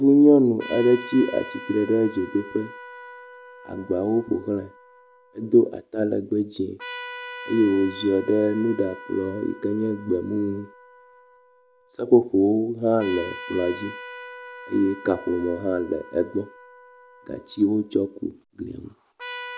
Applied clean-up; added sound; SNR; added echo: none; Trumpet; 17 dB; none.